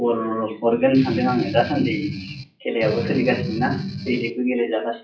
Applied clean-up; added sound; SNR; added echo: classical method WPE with log-MMSE.